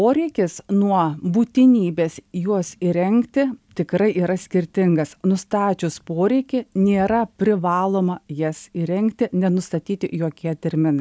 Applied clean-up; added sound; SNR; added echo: none; none; none; none.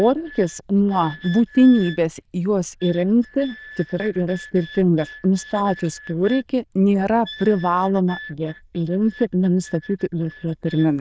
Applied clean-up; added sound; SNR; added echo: neural diffusion model UNIVERSE++.